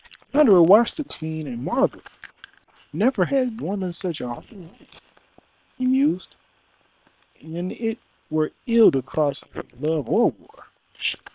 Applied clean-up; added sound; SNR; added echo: neural separator model SepFormer WHAM!.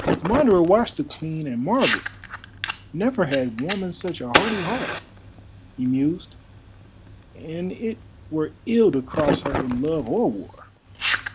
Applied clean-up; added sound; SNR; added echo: none; Fire; 6 dB; none.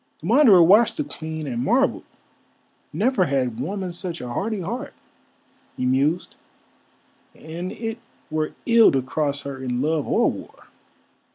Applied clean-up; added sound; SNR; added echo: none; none; none; none.